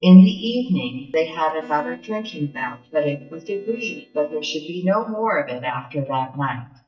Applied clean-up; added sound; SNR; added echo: neural mask model DeepFilterNet 3.